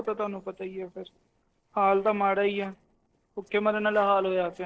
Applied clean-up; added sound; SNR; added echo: neural separator model SepFormer DNS4.